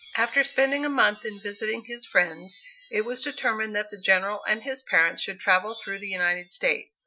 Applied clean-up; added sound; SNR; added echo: classical method Wiener filter.